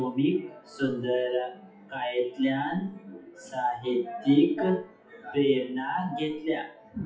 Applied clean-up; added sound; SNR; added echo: classical method WPE with log-MMSE.